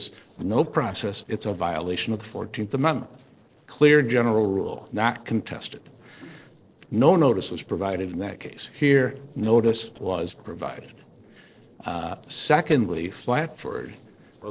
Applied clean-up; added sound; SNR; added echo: neural separator model SepFormer DNS4.